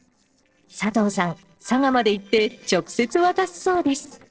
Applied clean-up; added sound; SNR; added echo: neural separator model SepFormer DNS4.